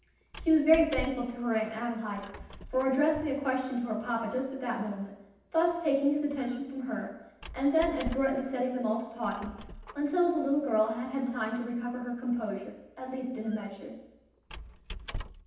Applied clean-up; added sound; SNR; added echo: none; Squeak; 15 dB; reverberation time 0.9 s.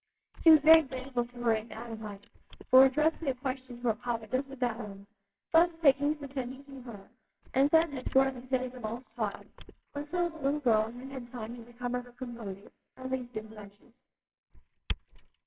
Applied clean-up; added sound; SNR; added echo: neural separator model SepFormer WHAMR!.